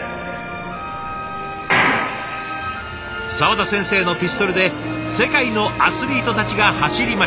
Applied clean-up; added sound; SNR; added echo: none; none; none; none.